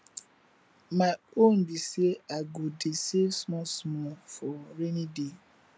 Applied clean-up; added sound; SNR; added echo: none; none; none; none.